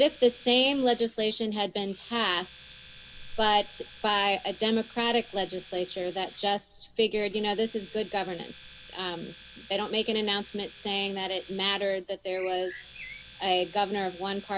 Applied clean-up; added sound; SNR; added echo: none; Domestic sounds, home sounds + Bird; 18 dB; none.